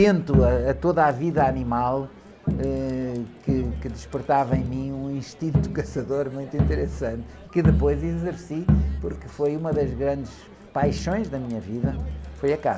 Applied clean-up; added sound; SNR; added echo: none; Crowd; 2 dB; none.